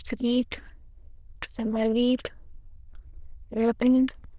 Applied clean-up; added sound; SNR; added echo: neural diffusion model UNIVERSE++.